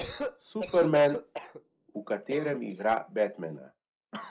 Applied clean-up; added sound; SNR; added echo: neural mask model Resemble Enhance denoiser.